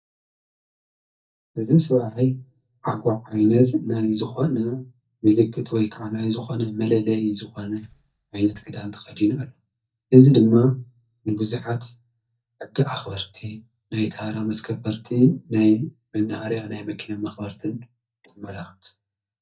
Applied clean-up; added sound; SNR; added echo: neural mask model DeepFilterNet 3.